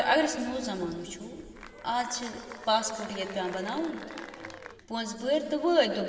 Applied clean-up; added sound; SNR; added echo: none; Applause / Cheering; 15 dB; reverberation time 2.9 s.